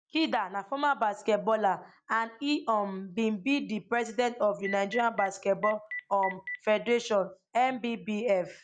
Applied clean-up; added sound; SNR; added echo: none; Telephone; 11 dB; none.